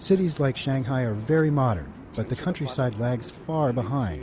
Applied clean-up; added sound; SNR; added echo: none; none; none; none.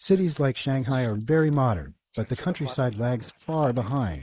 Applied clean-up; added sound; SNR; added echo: neural mask model Resemble Enhance denoiser.